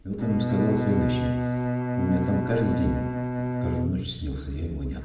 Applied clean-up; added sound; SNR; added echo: none; Bowed string instrument; 1 dB; reverberation time 0.8 s.